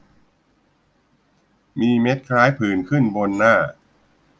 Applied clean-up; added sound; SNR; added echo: none; none; none; none.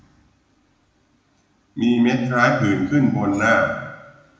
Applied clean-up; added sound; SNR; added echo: none; none; none; reverberation time 0.9 s.